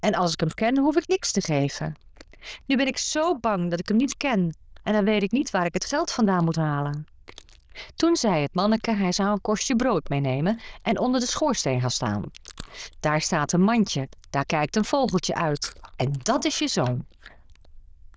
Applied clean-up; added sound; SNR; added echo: neural diffusion model UNIVERSE++.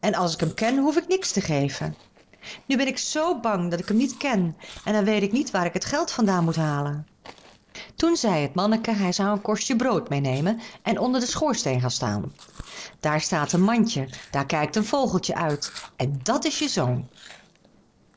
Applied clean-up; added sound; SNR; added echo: neural separator model SepFormer DNS4.